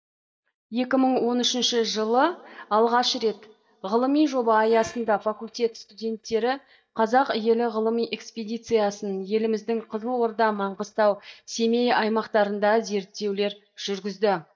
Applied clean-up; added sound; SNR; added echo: neural mask model DeepFilterNet 3.